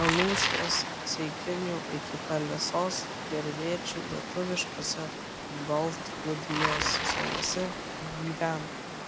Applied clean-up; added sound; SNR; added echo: none; Water + Bicycle; 1 dB; none.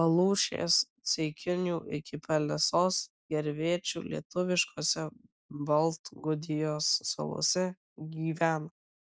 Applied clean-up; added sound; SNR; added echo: none; none; none; none.